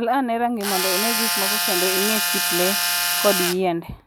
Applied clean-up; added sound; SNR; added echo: none; Tools; -2 dB; none.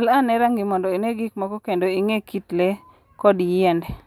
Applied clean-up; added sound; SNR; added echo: none; none; none; none.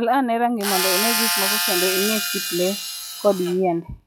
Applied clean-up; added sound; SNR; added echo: classical method log-MMSE.